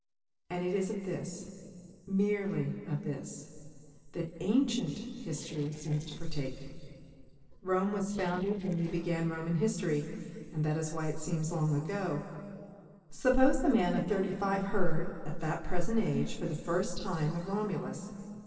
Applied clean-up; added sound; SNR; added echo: neural separator model SepFormer DNS4.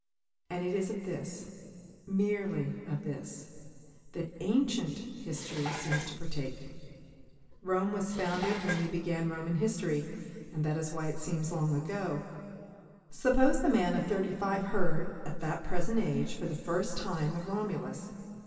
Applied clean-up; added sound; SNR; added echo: none; Dishes, pots, and pans; 12 dB; reverberation time 2.5 s.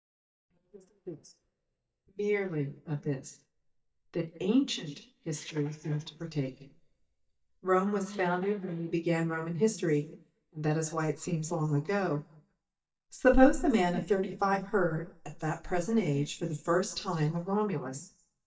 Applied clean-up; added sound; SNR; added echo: neural mask model DeepFilterNet 3.